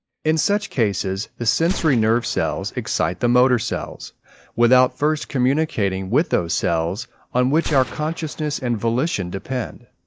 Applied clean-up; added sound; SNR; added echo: neural mask model DeepFilterNet 3.